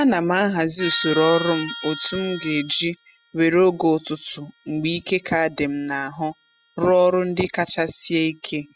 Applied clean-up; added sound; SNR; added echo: classical method spectral subtraction.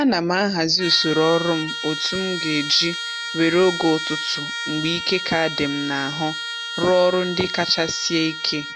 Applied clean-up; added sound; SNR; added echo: none; Trumpet; 8 dB; none.